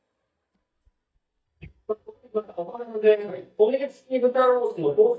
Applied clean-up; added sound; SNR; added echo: neural mask model DeepFilterNet 3.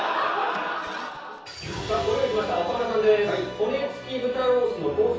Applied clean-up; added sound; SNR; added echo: none; Engine starting; 20 dB; reverberation time 0.6 s.